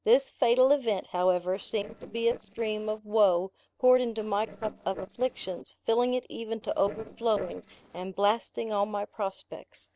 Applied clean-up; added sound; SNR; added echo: neural separator model SepFormer DNS4.